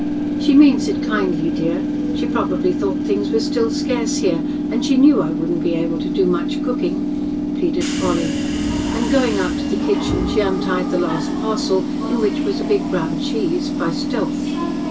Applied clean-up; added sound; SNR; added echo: none; Subway, metro, underground / Train; 0 dB; reverberation time 0.2 s.